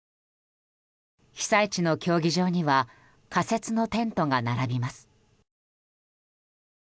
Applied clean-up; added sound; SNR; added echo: none; none; none; none.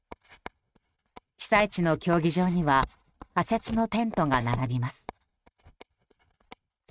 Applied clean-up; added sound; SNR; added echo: neural mask model RNNoise.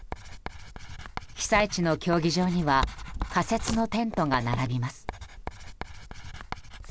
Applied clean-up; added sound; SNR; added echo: none; Writing; 8 dB; none.